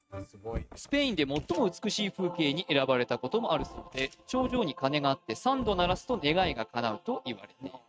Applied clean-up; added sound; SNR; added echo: neural mask model RNNoise.